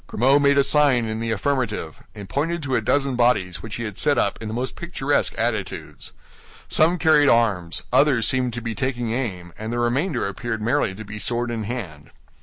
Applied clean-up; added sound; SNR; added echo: none; none; none; none.